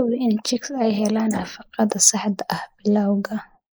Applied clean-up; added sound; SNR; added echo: neural mask model Resemble Enhance denoiser.